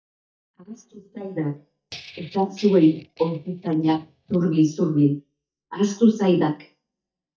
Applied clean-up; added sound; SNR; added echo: neural mask model DeepFilterNet 3.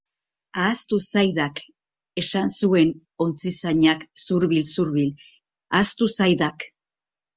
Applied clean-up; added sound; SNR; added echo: none; none; none; none.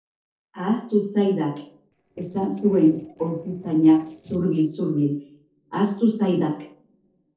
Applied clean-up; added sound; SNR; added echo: neural separator model SepFormer DNS4.